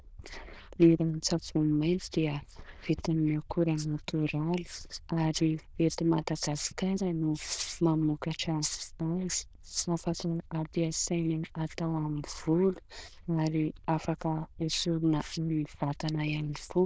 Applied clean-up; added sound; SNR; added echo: neural diffusion model UNIVERSE++.